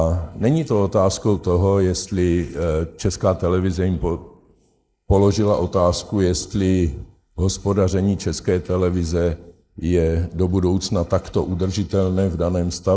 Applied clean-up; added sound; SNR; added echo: neural mask model Resemble Enhance denoiser.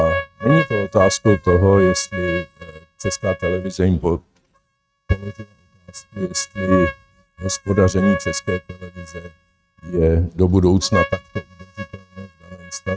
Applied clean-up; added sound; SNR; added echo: neural mask model RNNoise.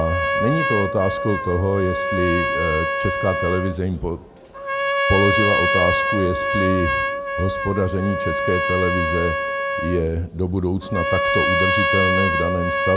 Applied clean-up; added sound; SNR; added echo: none; Trumpet; -1 dB; none.